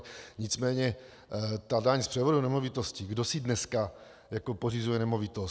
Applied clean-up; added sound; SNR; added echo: none; none; none; none.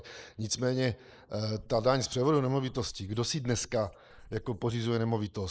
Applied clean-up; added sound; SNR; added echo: neural mask model Resemble Enhance denoiser.